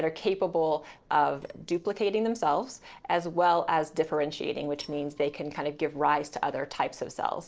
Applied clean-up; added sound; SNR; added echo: neural separator model SepFormer DNS4.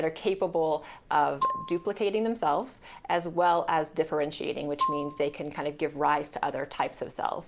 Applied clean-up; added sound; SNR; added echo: none; Marimba, xylophone; 6 dB; none.